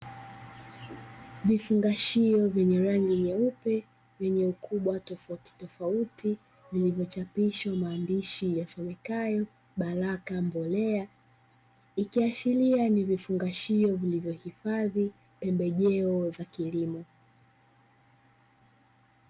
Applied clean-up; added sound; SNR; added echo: none; none; none; none.